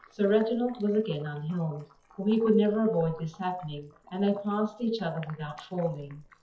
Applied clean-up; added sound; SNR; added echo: classical method WPE with log-MMSE.